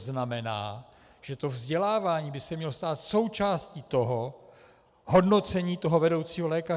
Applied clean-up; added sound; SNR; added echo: none; none; none; none.